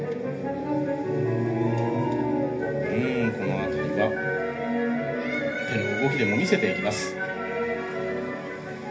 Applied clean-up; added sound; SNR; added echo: none; none; none; reverberation time 0.3 s.